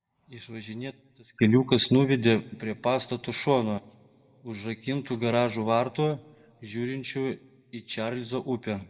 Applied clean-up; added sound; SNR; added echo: none; none; none; reverberation time 0.5 s.